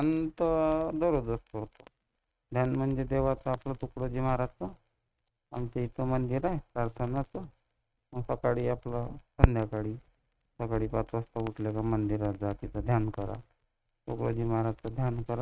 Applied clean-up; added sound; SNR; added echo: neural mask model RNNoise.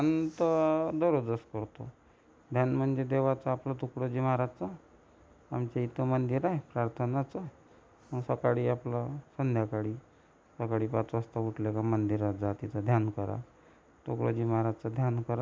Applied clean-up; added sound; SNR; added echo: none; none; none; none.